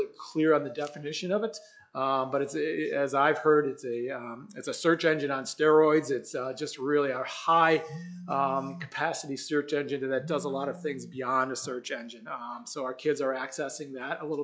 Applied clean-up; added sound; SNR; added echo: classical method log-MMSE.